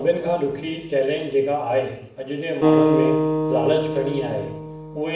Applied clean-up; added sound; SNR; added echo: none; Acoustic guitar; 0 dB; reverberation time 0.7 s.